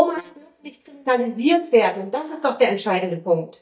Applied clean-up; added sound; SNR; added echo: neural mask model DeepFilterNet 3.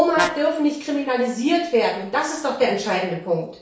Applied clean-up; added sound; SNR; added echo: neural separator model SepFormer DNS4.